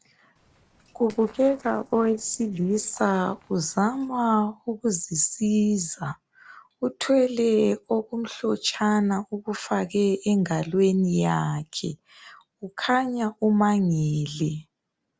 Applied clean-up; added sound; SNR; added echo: neural separator model SepFormer DNS4.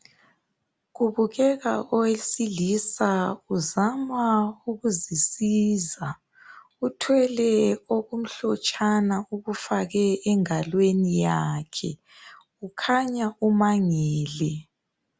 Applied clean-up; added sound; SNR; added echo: none; none; none; none.